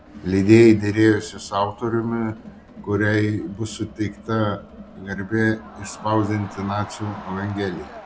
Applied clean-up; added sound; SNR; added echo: none; Crowd; 18 dB; none.